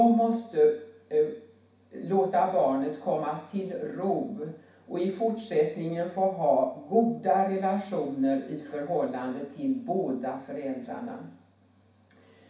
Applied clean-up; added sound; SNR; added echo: none; none; none; reverberation time 0.6 s.